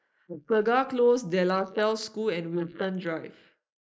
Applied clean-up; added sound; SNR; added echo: neural mask model Resemble Enhance denoiser.